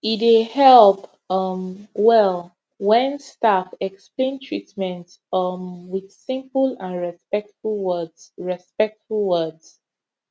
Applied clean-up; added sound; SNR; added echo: none; none; none; none.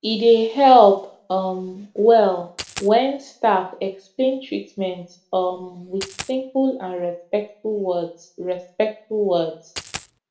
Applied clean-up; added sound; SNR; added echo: none; Coin (dropping); 13 dB; reverberation time 0.4 s.